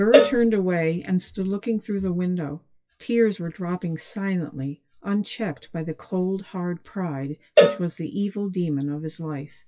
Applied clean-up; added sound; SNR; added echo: classical method WPE with log-MMSE.